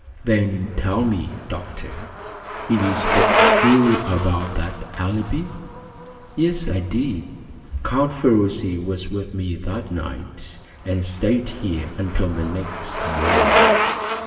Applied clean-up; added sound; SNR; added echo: none; Bicycle; 2 dB; reverberation time 1.9 s.